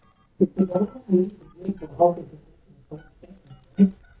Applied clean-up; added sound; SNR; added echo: neural mask model DeepFilterNet 3.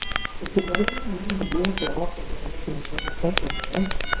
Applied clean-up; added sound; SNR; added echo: neural separator model SepFormer WHAMR!.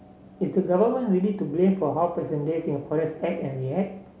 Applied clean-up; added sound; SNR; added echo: none; none; none; none.